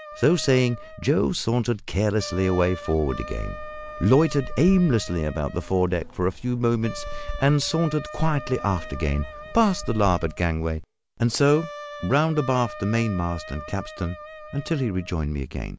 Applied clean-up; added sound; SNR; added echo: none; Insect + Wind instrument, woodwind instrument; 13 dB; none.